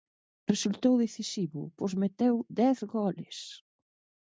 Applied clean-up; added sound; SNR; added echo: none; none; none; none.